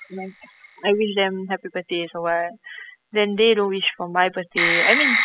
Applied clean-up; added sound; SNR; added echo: classical method spectral subtraction.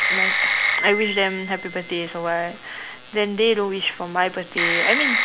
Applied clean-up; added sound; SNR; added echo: none; Telephone; 1 dB; none.